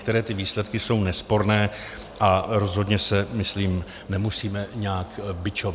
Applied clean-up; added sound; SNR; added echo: none; none; none; none.